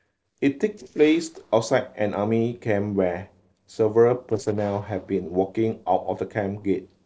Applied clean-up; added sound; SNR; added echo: neural separator model SepFormer DNS4.